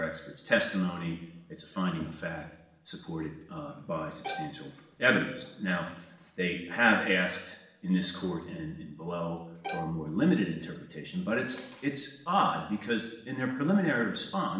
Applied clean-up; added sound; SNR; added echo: none; Bowed string instrument; 10 dB; reverberation time 0.9 s.